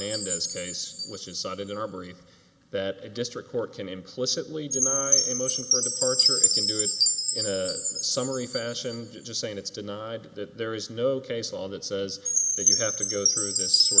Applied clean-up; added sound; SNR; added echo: none; Chime; -5 dB; none.